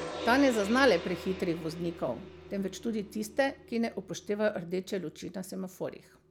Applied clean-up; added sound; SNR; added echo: none; Gong; 13 dB; none.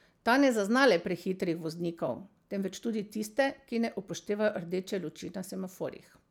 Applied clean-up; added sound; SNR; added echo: none; none; none; none.